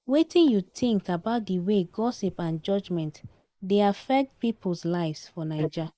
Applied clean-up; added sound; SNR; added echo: neural mask model Resemble Enhance denoiser.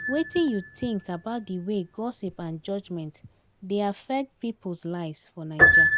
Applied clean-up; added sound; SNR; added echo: none; Piano; -3 dB; none.